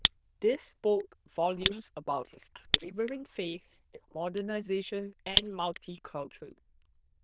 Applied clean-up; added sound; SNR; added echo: neural diffusion model UNIVERSE++.